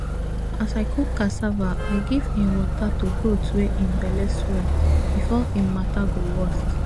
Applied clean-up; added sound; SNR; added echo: none; Motor vehicle (road); -4 dB; none.